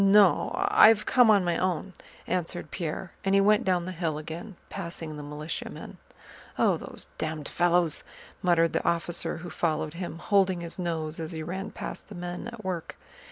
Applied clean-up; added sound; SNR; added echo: none; none; none; none.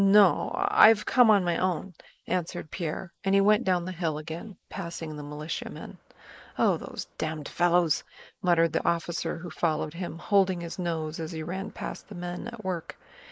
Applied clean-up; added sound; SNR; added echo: neural mask model Resemble Enhance denoiser.